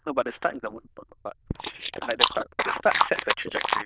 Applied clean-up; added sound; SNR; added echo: neural diffusion model UNIVERSE++.